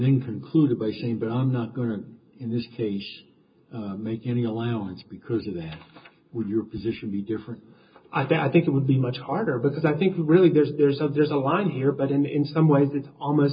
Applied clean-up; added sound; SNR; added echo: none; none; none; reverberation time 0.2 s.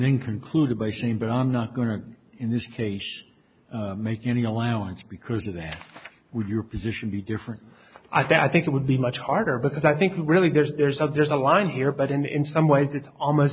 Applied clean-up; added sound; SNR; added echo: none; none; none; none.